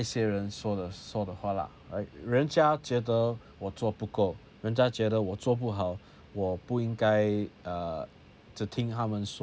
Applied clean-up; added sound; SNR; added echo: none; none; none; none.